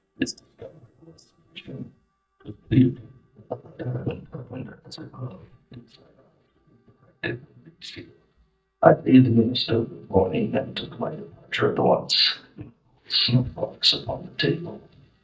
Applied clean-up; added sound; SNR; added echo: neural mask model DeepFilterNet 3.